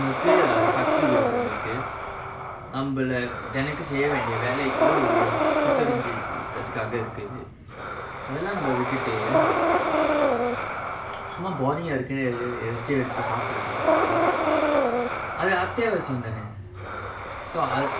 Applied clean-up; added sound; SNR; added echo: none; Breathing; -3 dB; none.